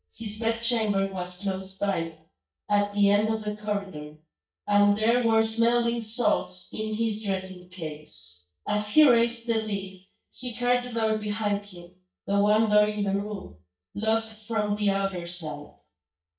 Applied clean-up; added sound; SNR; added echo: neural mask model DeepFilterNet 3.